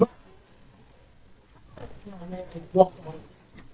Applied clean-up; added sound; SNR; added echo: neural mask model DeepFilterNet 3.